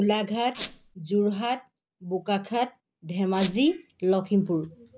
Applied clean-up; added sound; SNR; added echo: none; Squeak; 5 dB; none.